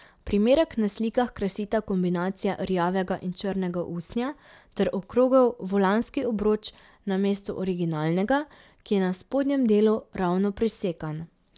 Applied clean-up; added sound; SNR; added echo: none; none; none; none.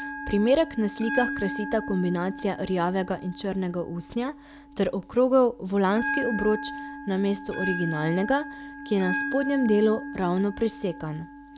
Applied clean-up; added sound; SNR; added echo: none; Bell; 9 dB; none.